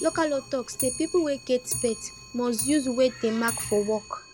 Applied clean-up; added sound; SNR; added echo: none; Clock; 10 dB; none.